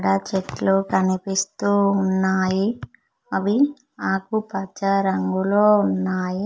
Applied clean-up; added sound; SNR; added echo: none; none; none; none.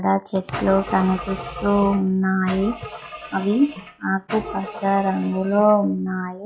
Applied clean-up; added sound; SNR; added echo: classical method log-MMSE.